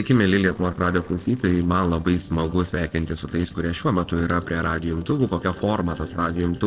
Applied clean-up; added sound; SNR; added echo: neural separator model SepFormer DNS4.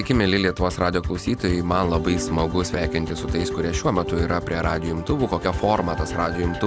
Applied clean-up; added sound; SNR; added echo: none; none; none; none.